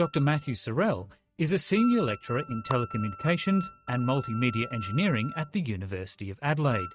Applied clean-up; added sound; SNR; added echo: neural mask model RNNoise.